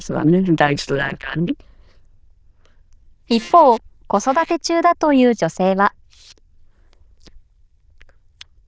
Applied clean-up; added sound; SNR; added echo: neural diffusion model UNIVERSE++.